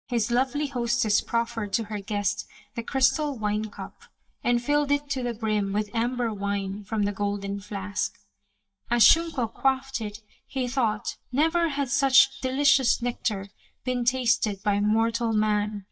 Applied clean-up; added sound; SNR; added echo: neural mask model DeepFilterNet 3.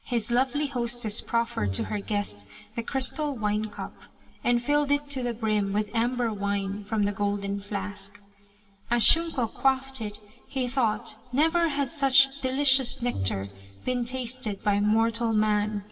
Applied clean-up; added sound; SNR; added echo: none; Bowed string instrument; 13 dB; reverberation time 1.7 s.